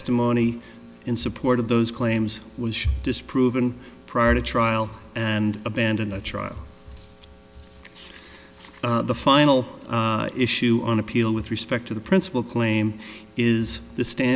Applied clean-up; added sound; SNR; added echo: none; none; none; none.